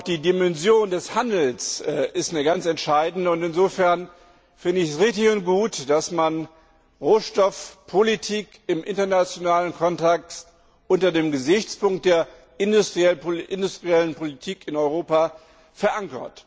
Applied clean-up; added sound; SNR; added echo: none; none; none; none.